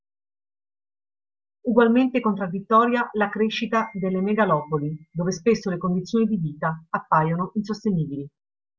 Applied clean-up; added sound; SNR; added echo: none; none; none; none.